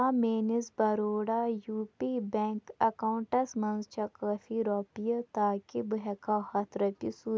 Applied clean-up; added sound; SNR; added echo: none; none; none; none.